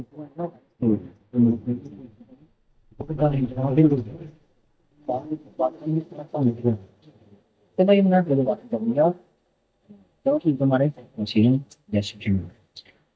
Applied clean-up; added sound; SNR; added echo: neural mask model DeepFilterNet 3.